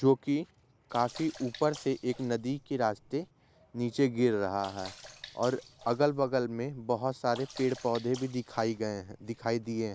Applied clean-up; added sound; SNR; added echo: none; Sink (filling or washing) / Water / Splash, splatter; 19 dB; none.